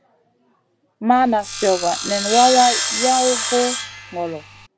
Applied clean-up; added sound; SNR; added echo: none; Sawing; 4 dB; none.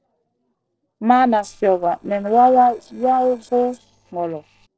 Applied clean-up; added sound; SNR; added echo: neural separator model SepFormer DNS4.